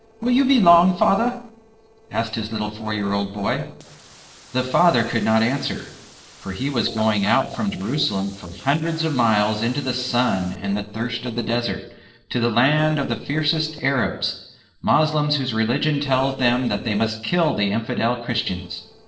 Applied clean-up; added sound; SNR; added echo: neural separator model SepFormer DNS4.